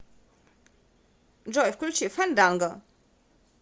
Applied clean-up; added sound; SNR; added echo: none; none; none; none.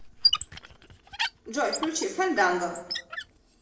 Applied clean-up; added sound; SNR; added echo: none; Squeak; 2 dB; reverberation time 0.7 s.